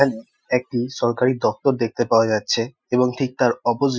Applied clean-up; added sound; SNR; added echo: classical method Wiener filter.